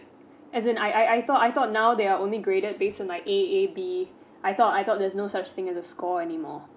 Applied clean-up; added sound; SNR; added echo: none; none; none; none.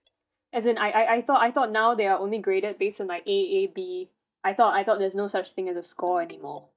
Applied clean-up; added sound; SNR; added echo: neural mask model DeepFilterNet 3.